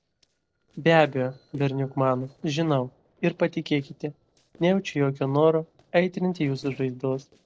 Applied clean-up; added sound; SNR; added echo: neural separator model SepFormer DNS4.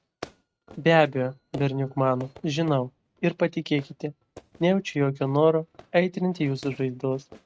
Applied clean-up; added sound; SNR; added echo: neural mask model RNNoise.